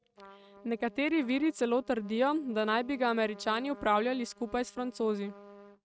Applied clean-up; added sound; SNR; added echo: neural mask model RNNoise.